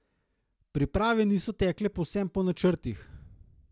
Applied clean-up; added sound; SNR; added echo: none; none; none; none.